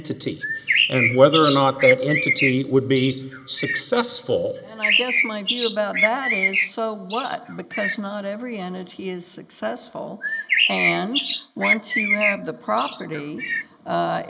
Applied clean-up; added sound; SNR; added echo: neural mask model Resemble Enhance denoiser.